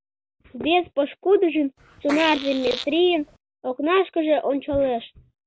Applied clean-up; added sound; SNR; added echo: none; Fart; 11 dB; none.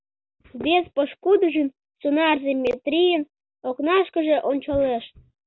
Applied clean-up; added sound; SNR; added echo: none; none; none; none.